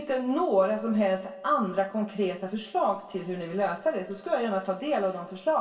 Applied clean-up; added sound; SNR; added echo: none; none; none; reverberation time 0.2 s.